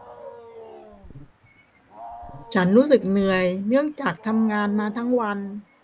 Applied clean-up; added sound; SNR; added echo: none; Wild animals + Buzz; 20 dB; none.